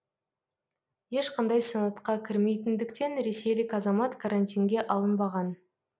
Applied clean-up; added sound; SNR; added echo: none; none; none; none.